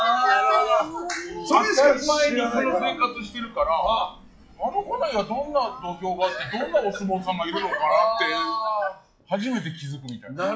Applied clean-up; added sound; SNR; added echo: classical method log-MMSE.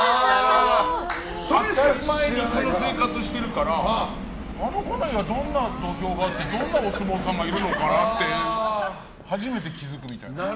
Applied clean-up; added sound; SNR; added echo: none; Subway, metro, underground; 11 dB; none.